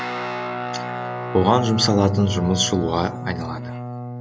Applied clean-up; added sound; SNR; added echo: none; Guitar; 7 dB; none.